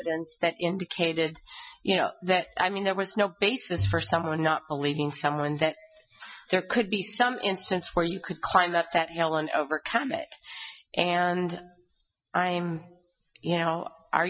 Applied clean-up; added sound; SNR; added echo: classical method Wiener filter.